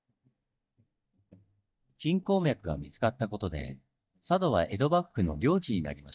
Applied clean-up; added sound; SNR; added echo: neural mask model DeepFilterNet 3.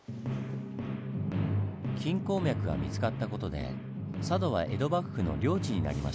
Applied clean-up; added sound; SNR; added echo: none; none; none; none.